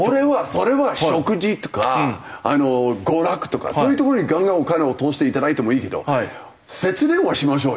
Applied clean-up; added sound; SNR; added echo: none; none; none; none.